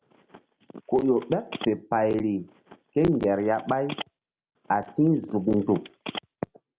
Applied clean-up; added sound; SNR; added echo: none; Telephone; 17 dB; none.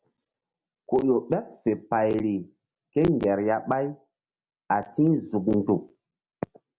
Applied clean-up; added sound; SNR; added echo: none; none; none; none.